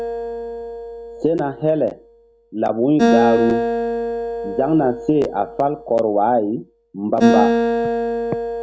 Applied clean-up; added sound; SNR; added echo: none; Acoustic guitar; 1 dB; none.